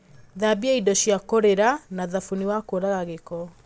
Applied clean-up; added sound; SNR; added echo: none; none; none; none.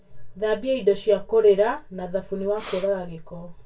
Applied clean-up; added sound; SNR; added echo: none; Breathing; 14 dB; reverberation time 0.2 s.